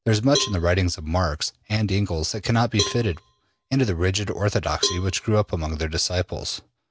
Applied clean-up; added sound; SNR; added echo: none; Cowbell; 11 dB; none.